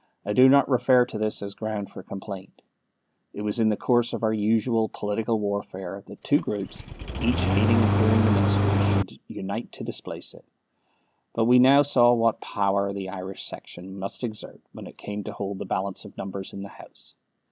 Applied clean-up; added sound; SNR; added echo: none; Engine starting; -3 dB; none.